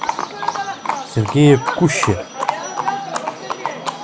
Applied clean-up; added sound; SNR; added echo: none; Livestock, farm animals, working animals; 4 dB; none.